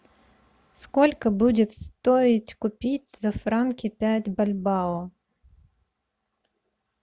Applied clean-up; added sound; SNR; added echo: none; none; none; none.